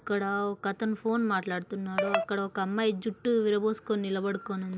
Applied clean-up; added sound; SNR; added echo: none; none; none; none.